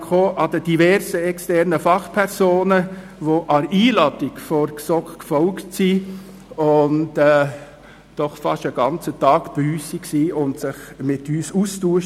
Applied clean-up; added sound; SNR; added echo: none; none; none; none.